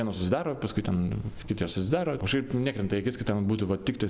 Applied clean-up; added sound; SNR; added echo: none; none; none; none.